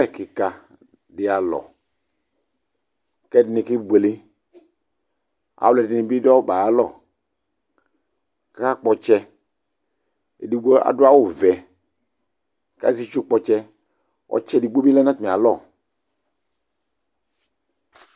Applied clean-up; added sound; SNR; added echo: none; none; none; none.